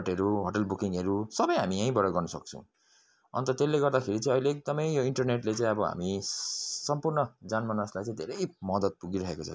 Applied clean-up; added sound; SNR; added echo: none; none; none; none.